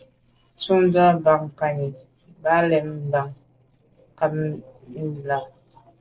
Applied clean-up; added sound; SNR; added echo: neural separator model SepFormer DNS4.